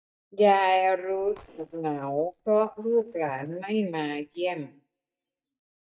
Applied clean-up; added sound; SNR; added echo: neural mask model DeepFilterNet 3.